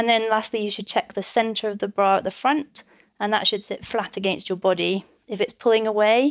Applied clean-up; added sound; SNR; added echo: none; none; none; none.